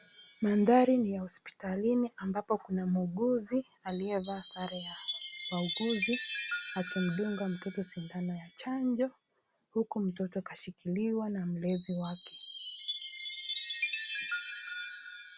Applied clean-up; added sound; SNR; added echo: none; Chime; 10 dB; none.